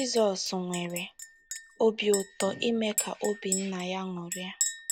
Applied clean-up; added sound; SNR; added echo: none; Chink, clink; 8 dB; none.